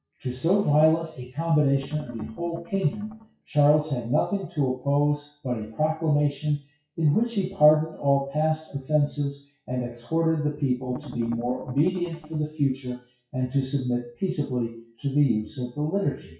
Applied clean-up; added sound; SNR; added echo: classical method WPE with log-MMSE.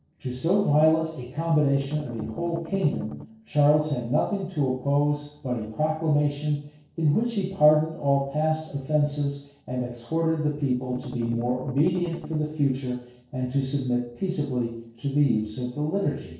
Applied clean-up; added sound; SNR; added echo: neural separator model SepFormer DNS4.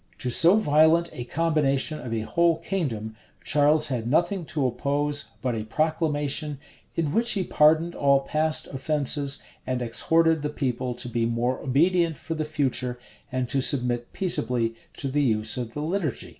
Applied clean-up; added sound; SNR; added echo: none; none; none; none.